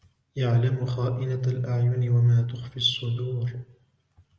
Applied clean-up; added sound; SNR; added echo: none; none; none; none.